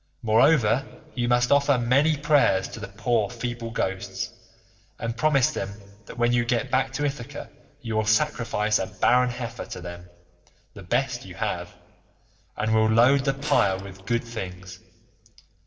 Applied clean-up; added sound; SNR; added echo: neural separator model SepFormer DNS4.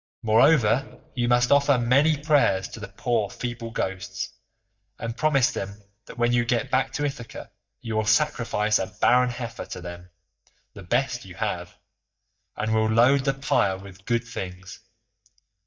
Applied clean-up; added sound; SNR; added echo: neural mask model DeepFilterNet 3.